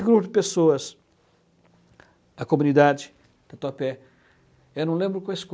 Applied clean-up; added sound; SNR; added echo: none; none; none; none.